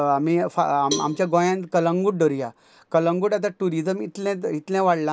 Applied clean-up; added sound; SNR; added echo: none; Cowbell; 13 dB; none.